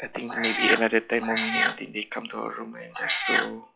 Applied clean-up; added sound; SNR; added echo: classical method log-MMSE.